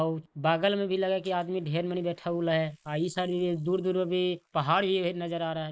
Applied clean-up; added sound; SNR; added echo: neural mask model Resemble Enhance denoiser.